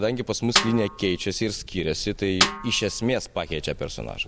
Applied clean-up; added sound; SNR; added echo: none; Snare drum; 3 dB; none.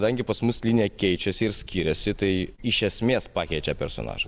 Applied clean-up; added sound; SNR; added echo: none; none; none; none.